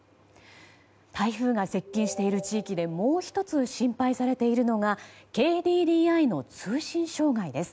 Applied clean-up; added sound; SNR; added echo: none; none; none; none.